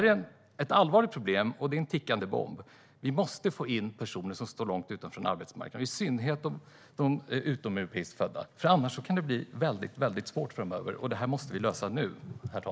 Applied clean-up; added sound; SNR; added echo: none; none; none; none.